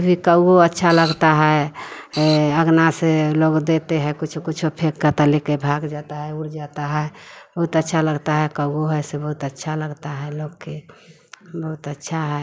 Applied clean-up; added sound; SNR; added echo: neural mask model Resemble Enhance denoiser.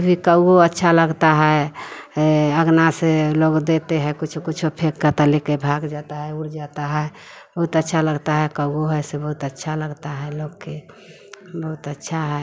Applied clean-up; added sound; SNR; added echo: none; none; none; none.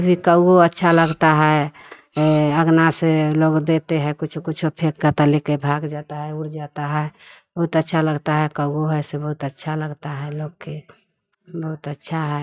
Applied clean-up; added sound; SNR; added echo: neural mask model RNNoise.